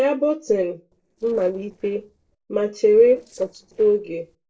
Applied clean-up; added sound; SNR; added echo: neural separator model SepFormer DNS4.